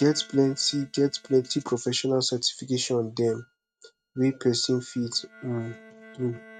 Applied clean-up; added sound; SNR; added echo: neural mask model RNNoise.